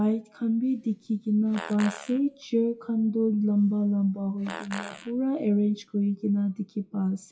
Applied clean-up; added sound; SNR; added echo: classical method WPE with log-MMSE.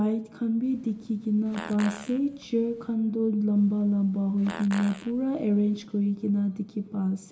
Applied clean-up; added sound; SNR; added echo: none; Fart; 18 dB; reverberation time 0.9 s.